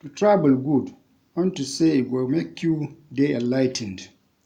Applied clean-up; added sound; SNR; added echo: none; none; none; none.